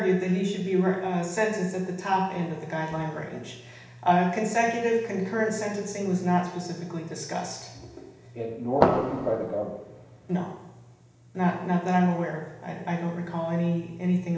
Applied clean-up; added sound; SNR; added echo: none; Fireworks; -2 dB; reverberation time 0.9 s.